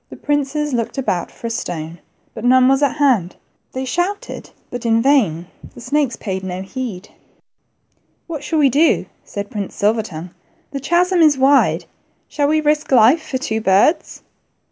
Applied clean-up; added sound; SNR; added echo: none; none; none; none.